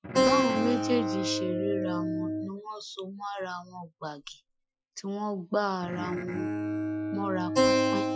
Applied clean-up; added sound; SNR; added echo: classical method Wiener filter.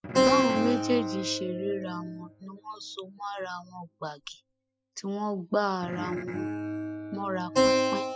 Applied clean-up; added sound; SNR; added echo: classical method spectral subtraction.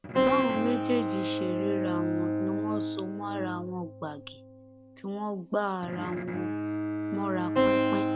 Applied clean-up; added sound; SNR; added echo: none; Bowed string instrument + Keyboard (musical); -3 dB; none.